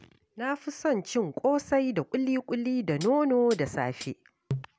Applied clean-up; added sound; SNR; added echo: none; Hi-hat; 12 dB; none.